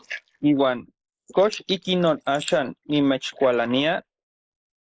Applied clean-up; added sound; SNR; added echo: neural mask model Resemble Enhance denoiser.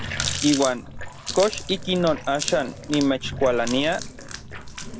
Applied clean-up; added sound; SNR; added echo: none; Water tap, faucet; 7 dB; none.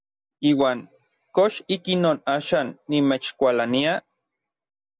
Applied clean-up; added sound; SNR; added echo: none; none; none; none.